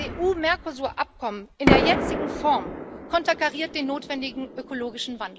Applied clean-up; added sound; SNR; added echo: none; Fireworks; 2 dB; none.